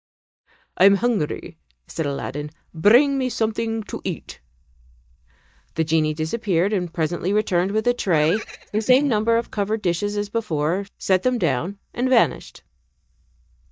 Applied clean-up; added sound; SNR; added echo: neural mask model DeepFilterNet 3.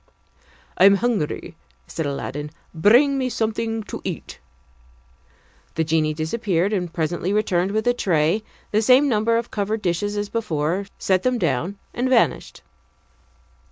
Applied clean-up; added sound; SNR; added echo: none; none; none; none.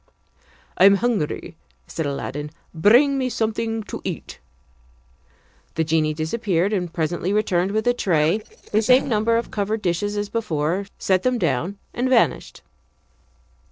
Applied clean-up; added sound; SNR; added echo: neural separator model SepFormer DNS4.